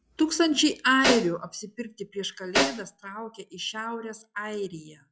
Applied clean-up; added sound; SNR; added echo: classical method log-MMSE.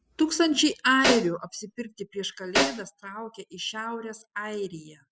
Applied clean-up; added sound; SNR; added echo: classical method spectral subtraction.